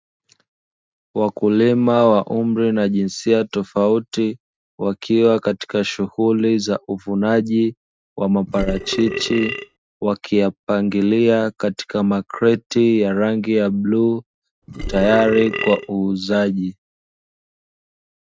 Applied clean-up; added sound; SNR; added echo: neural mask model RNNoise.